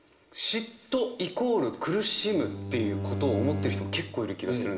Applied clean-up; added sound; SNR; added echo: none; Bowed string instrument; 6 dB; reverberation time 2.8 s.